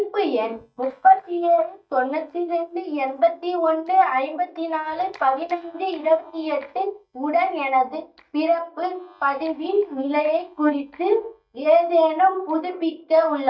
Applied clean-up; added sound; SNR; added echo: neural mask model DeepFilterNet 3.